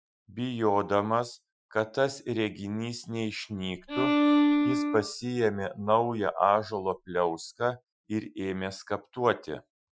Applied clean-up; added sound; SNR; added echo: classical method Wiener filter.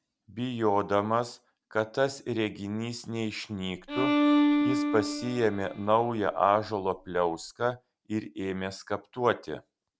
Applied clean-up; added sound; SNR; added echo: none; Bowed string instrument; -1 dB; none.